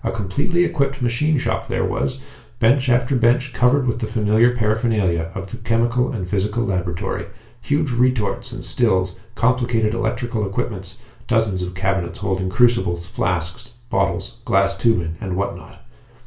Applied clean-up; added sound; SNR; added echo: none; none; none; reverberation time 0.3 s.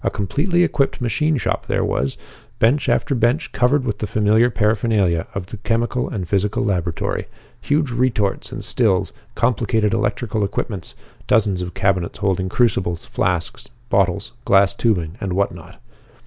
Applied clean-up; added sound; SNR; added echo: none; none; none; none.